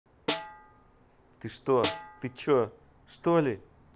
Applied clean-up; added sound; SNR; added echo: none; Snare drum; 7 dB; none.